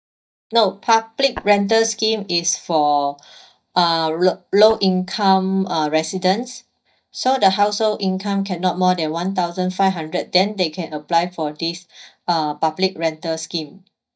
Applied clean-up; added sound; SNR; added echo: neural mask model DeepFilterNet 3.